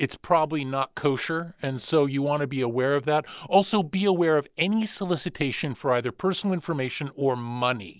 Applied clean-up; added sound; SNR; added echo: none; none; none; none.